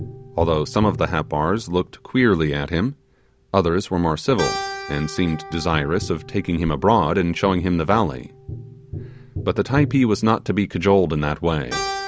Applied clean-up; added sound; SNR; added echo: none; Keyboard (musical) + Tap; 12 dB; none.